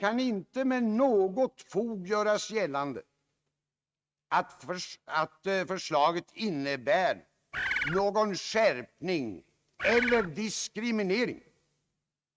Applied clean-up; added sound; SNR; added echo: neural mask model RNNoise.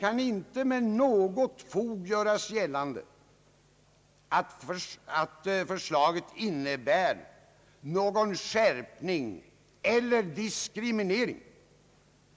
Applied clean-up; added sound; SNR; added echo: none; none; none; none.